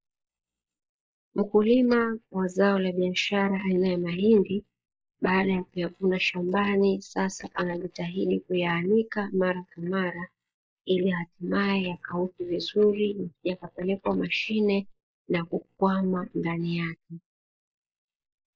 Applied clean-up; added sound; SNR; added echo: neural mask model Resemble Enhance denoiser.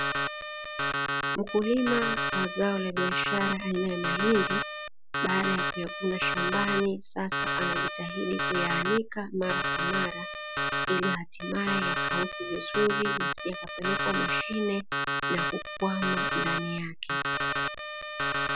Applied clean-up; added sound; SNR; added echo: none; Alarm; -4 dB; none.